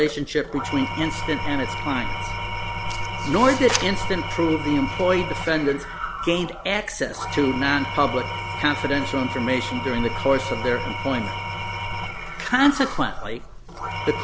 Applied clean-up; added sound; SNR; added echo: none; Engine / Tools; 6 dB; none.